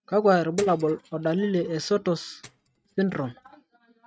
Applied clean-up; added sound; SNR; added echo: neural mask model RNNoise.